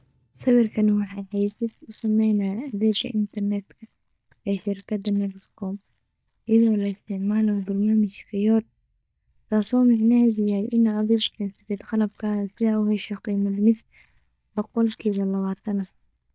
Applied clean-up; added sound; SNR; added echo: neural mask model DeepFilterNet 3.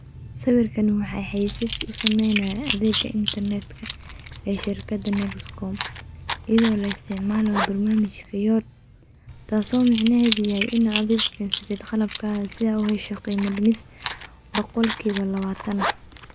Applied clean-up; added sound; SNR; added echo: none; Coin (dropping) / Zipper (clothing); 9 dB; none.